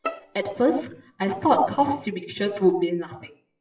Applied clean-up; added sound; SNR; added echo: classical method WPE with log-MMSE.